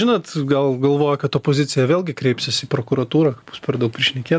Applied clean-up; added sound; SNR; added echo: none; none; none; none.